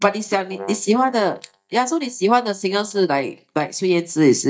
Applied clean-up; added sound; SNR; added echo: neural mask model DeepFilterNet 3.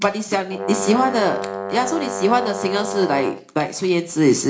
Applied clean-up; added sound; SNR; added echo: none; Brass instrument; 8 dB; reverberation time 0.4 s.